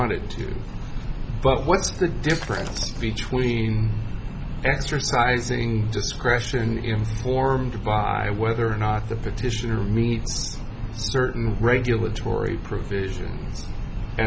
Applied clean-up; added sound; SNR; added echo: none; Shatter; 16 dB; none.